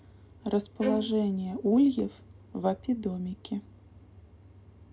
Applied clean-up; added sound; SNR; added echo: none; Bowed string instrument; 5 dB; none.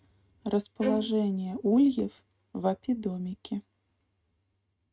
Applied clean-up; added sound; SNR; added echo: neural mask model RNNoise.